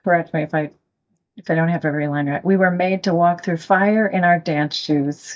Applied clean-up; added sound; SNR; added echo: neural mask model DeepFilterNet 3.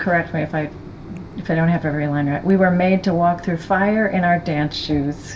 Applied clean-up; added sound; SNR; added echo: none; Mechanisms; 17 dB; reverberation time 0.2 s.